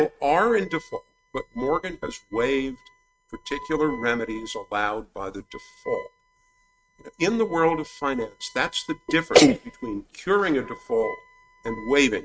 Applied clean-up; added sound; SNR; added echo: neural mask model RNNoise.